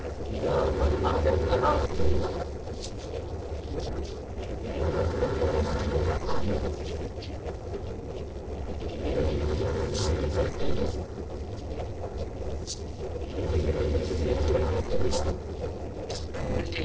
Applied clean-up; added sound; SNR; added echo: neural separator model SepFormer DNS4.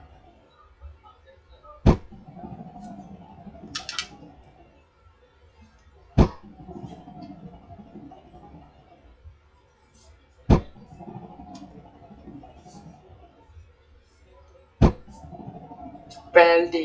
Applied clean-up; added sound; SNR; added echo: classical method WPE with log-MMSE.